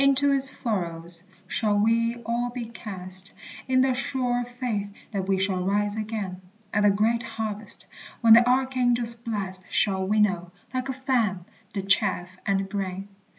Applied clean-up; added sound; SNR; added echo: none; none; none; none.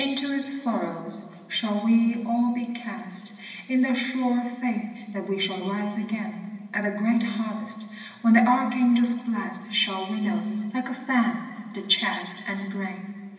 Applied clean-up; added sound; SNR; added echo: none; none; none; reverberation time 2.0 s.